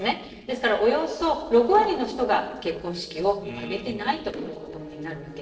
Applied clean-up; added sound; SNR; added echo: neural separator model SepFormer DNS4.